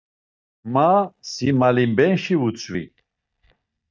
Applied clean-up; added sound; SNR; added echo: neural mask model DeepFilterNet 3.